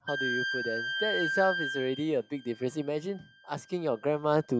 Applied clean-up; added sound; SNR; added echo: classical method log-MMSE.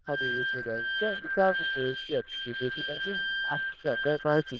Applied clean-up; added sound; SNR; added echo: neural diffusion model UNIVERSE++.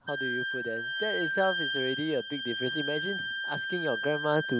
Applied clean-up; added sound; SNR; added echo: none; Wind instrument, woodwind instrument; 1 dB; none.